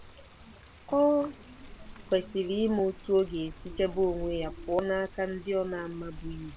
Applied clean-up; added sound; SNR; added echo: none; Water; 14 dB; none.